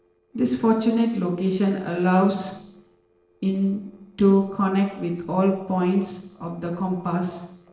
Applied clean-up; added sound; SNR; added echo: neural separator model SepFormer DNS4.